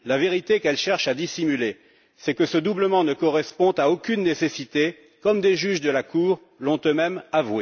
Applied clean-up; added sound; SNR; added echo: none; none; none; none.